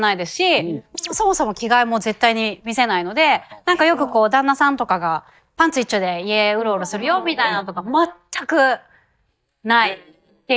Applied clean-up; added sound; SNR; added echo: neural mask model DeepFilterNet 3.